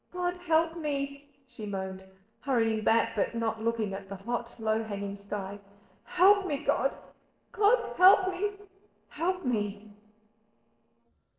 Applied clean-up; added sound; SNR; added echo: neural separator model SepFormer DNS4.